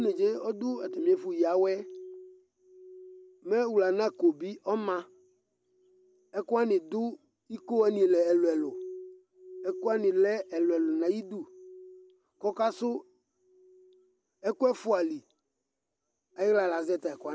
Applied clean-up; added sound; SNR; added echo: none; Glass; 18 dB; none.